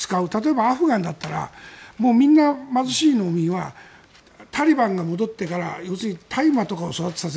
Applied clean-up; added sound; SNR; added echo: none; none; none; none.